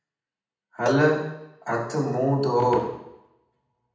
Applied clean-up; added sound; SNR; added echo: none; Cowbell; 12 dB; reverberation time 0.8 s.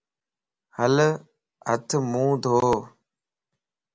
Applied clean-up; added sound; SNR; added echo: none; none; none; none.